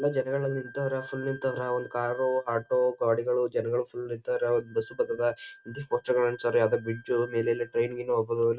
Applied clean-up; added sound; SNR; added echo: neural mask model RNNoise.